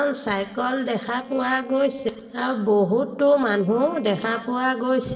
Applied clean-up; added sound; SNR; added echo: neural separator model SepFormer DNS4.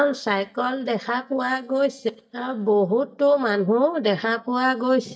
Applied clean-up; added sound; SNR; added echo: neural mask model DeepFilterNet 3.